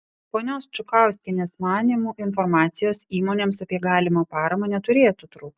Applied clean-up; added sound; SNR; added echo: neural mask model DeepFilterNet 3.